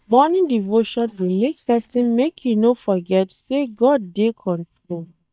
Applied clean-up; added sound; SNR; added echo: neural mask model DeepFilterNet 3.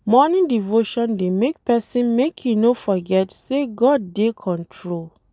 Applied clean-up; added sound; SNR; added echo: none; none; none; none.